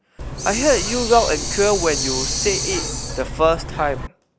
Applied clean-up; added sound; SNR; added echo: none; Hiss; 4 dB; none.